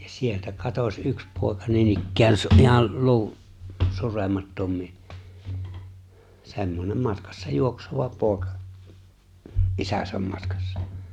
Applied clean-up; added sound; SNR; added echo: none; none; none; none.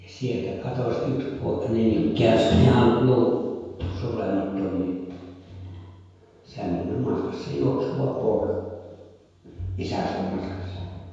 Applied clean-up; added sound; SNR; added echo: none; none; none; reverberation time 1.2 s.